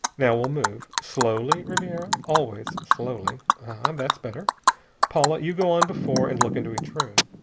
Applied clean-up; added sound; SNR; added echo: none; Animal; -1 dB; none.